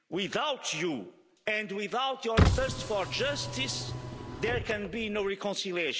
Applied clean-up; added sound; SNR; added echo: none; Car; -1 dB; none.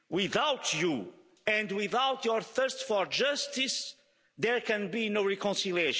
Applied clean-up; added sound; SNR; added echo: none; none; none; none.